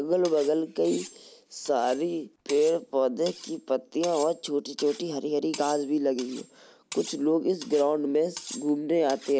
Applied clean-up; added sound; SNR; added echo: none; Cutlery, silverware; 18 dB; none.